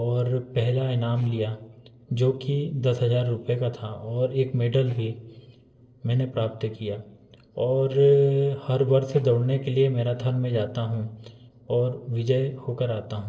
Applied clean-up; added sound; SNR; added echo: neural separator model SepFormer DNS4.